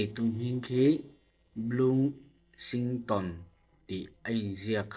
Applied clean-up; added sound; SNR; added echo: neural separator model SepFormer DNS4.